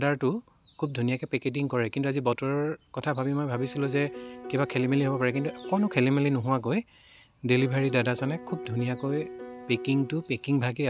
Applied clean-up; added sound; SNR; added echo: none; Piano; 13 dB; none.